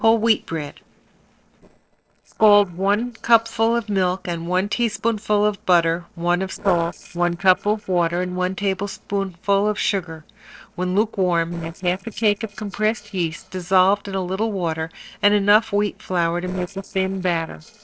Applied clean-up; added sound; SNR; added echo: neural separator model SepFormer DNS4.